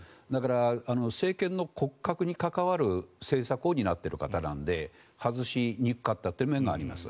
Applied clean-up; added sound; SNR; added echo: none; none; none; none.